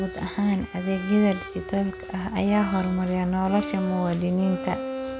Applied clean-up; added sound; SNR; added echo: none; Bowed string instrument; 11 dB; none.